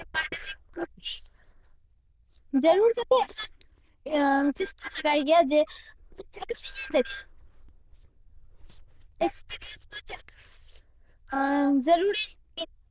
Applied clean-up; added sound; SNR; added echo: neural diffusion model UNIVERSE++.